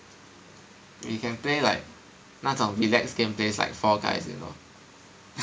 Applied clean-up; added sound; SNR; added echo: none; none; none; none.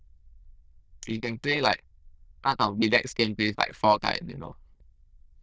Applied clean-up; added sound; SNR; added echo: neural diffusion model UNIVERSE++.